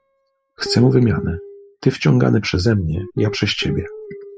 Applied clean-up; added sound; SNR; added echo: classical method spectral subtraction.